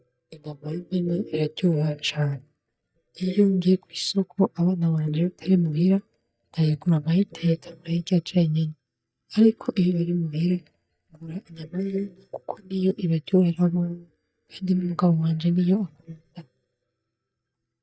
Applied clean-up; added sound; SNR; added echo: neural mask model DeepFilterNet 3.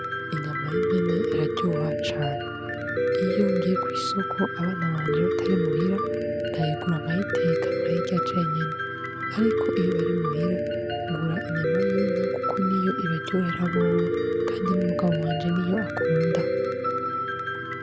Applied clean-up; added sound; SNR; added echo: none; Piano; -2 dB; none.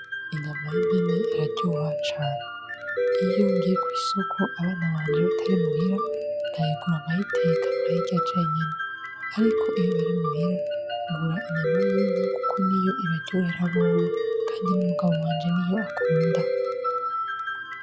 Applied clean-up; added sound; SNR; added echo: classical method log-MMSE.